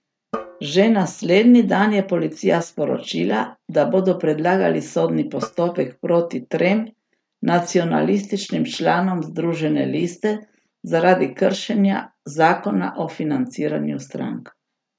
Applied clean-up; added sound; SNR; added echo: neural mask model RNNoise.